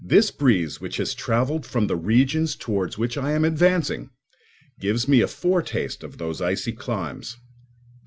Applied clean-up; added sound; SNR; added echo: none; none; none; none.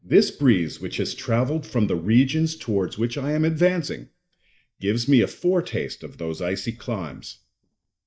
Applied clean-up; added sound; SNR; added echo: neural mask model DeepFilterNet 3.